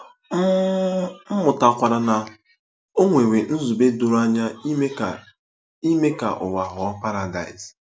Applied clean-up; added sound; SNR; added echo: none; none; none; none.